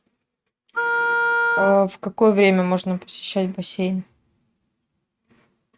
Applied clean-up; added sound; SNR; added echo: neural mask model RNNoise.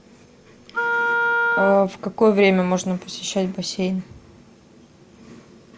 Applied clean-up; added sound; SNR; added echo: none; Wind instrument, woodwind instrument; 0 dB; none.